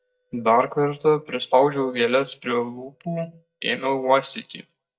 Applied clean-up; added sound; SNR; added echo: neural mask model DeepFilterNet 3.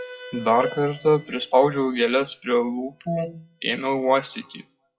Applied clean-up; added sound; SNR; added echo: classical method WPE with log-MMSE.